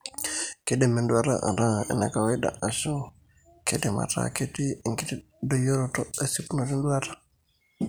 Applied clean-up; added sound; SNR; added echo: none; none; none; none.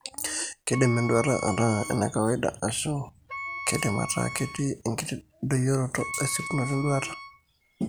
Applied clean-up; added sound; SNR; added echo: none; Wind instrument, woodwind instrument; 12 dB; none.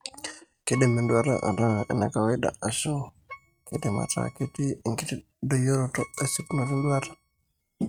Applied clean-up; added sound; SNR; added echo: neural mask model RNNoise.